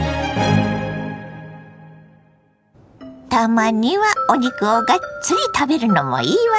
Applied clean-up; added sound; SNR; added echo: none; none; none; none.